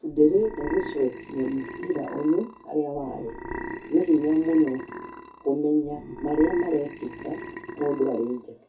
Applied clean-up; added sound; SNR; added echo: none; Burping, eructation; 13 dB; reverberation time 0.3 s.